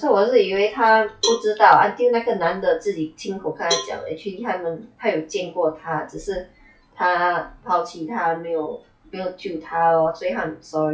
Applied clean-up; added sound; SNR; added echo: classical method log-MMSE.